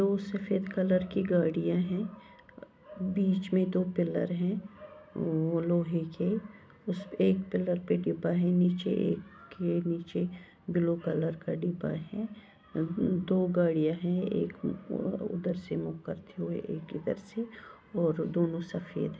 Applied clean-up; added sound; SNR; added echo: none; none; none; none.